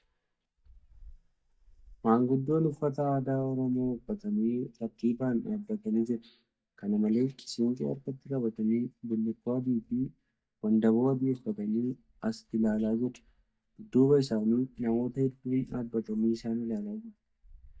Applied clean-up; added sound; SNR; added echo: neural mask model DeepFilterNet 3.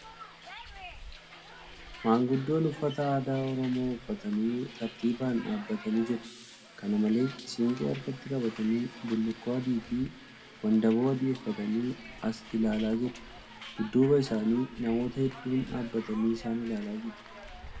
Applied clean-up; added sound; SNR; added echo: none; Hiss; 16 dB; reverberation time 1.0 s.